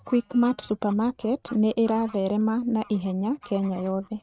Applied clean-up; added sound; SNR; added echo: neural mask model RNNoise.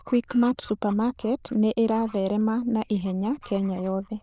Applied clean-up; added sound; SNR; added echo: neural diffusion model UNIVERSE++.